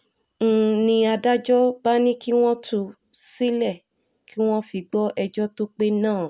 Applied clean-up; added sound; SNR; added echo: none; none; none; none.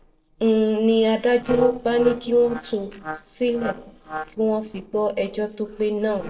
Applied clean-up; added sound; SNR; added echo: neural separator model SepFormer DNS4.